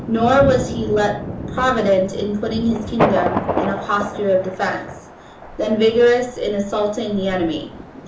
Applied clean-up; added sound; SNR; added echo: none; Thunder; 7 dB; reverberation time 0.8 s.